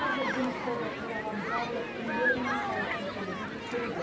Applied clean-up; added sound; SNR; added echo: none; Human group actions; -2 dB; reverberation time 0.6 s.